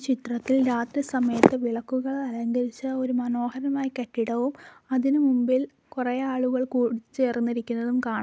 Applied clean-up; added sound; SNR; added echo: none; none; none; none.